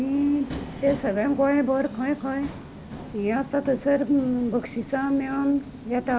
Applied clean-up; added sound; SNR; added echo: none; Subway, metro, underground; 13 dB; none.